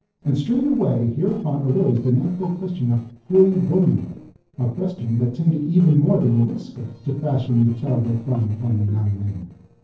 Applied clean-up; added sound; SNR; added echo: neural separator model SepFormer DNS4.